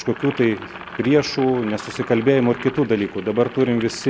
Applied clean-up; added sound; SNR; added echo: none; Boiling; 16 dB; none.